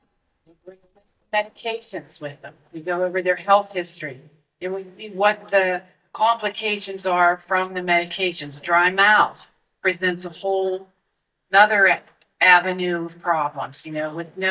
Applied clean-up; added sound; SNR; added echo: neural mask model DeepFilterNet 3.